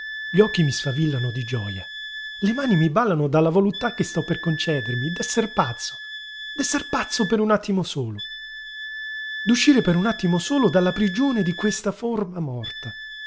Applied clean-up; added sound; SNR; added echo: none; Wind instrument, woodwind instrument; 12 dB; none.